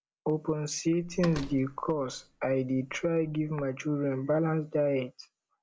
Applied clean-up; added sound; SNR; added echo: none; Slam; 16 dB; none.